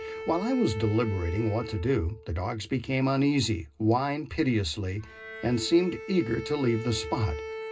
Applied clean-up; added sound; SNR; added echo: none; Bowed string instrument; 13 dB; reverberation time 0.2 s.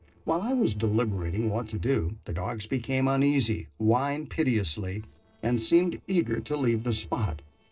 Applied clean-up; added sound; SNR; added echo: neural separator model SepFormer DNS4.